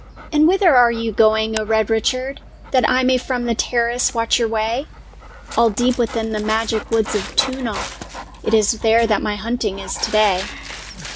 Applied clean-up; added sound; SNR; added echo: none; Dog; 14 dB; none.